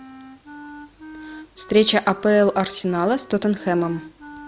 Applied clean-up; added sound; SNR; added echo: none; Wind instrument, woodwind instrument; 18 dB; none.